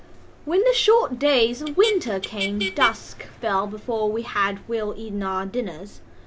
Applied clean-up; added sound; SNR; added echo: none; Motor vehicle (road); 11 dB; none.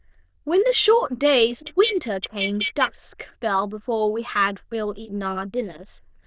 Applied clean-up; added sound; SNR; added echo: neural diffusion model UNIVERSE++.